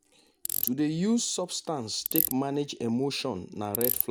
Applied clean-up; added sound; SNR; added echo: none; Ratchet, pawl; 5 dB; none.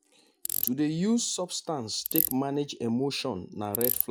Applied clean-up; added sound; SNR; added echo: classical method log-MMSE.